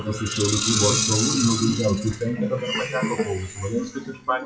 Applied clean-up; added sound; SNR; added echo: classical method WPE with log-MMSE.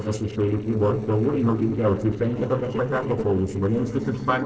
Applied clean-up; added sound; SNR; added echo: neural separator model SepFormer DNS4.